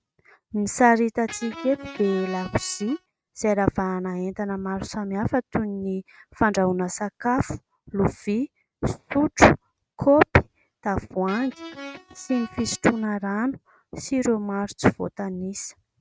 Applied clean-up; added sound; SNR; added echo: neural mask model RNNoise.